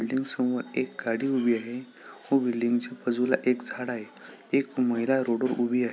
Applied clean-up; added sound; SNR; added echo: none; none; none; none.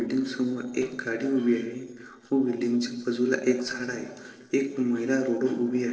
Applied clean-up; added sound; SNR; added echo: neural separator model SepFormer DNS4.